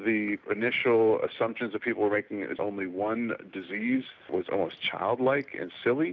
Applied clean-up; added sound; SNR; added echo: none; none; none; none.